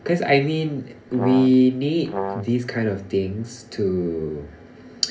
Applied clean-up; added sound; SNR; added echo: none; Brass instrument; 7 dB; reverberation time 0.3 s.